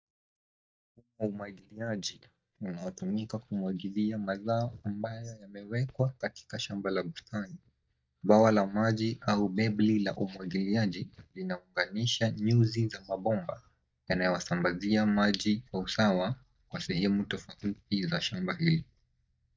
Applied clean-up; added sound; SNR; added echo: neural mask model DeepFilterNet 3.